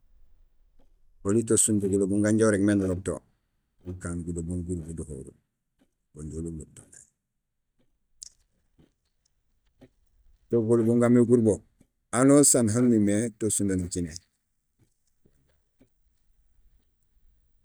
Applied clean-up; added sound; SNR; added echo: neural mask model DeepFilterNet 3.